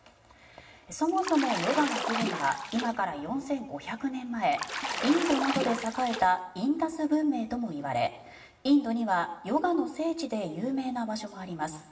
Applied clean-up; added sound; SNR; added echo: none; Bathtub (filling or washing) / Splash, splatter; 5 dB; reverberation time 0.8 s.